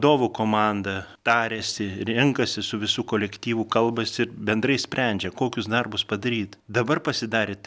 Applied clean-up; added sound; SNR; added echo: none; none; none; none.